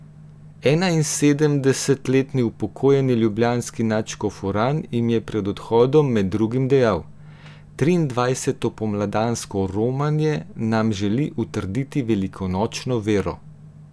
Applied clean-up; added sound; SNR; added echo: none; none; none; none.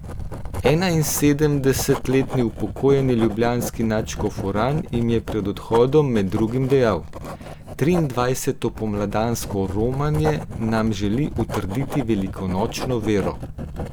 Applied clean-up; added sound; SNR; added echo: none; Writing; 9 dB; none.